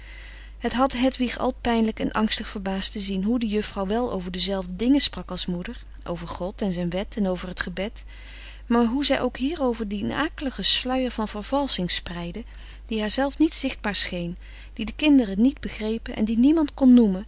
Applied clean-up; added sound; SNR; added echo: none; none; none; none.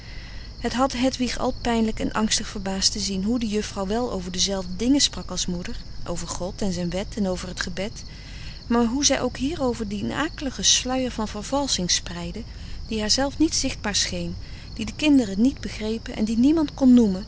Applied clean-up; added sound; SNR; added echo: none; Cricket; 12 dB; none.